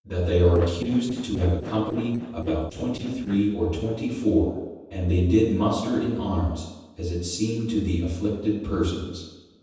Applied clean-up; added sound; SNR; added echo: neural separator model SepFormer DNS4.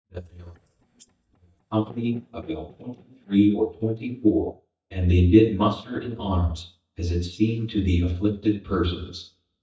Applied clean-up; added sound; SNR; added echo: neural mask model DeepFilterNet 3.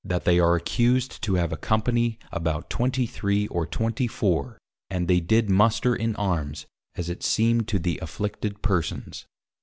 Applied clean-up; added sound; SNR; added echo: none; none; none; none.